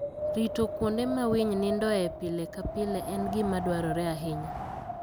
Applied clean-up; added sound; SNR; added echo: none; Wind; 6 dB; none.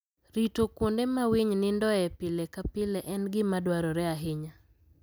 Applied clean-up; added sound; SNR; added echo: none; none; none; none.